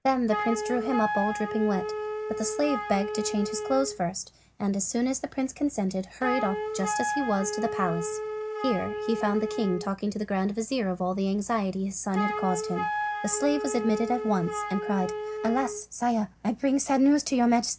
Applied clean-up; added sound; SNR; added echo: none; Wind instrument, woodwind instrument; 6 dB; none.